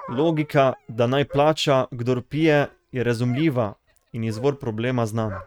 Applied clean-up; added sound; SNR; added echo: neural mask model RNNoise.